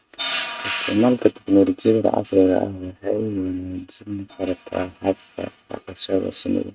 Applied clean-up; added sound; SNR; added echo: neural mask model RNNoise.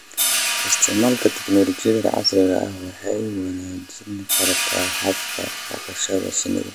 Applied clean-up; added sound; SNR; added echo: none; Hi-hat; 4 dB; none.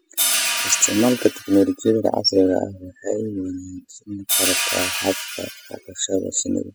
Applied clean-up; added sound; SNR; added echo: classical method spectral subtraction.